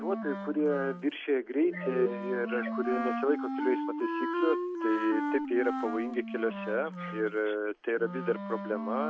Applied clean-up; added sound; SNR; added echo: none; Wind instrument, woodwind instrument; 4 dB; none.